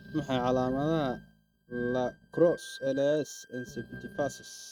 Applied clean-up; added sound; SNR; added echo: neural mask model RNNoise.